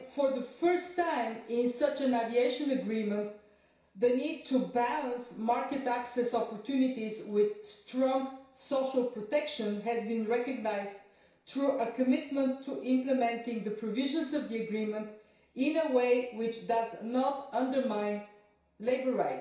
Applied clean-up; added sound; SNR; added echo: none; none; none; reverberation time 0.6 s.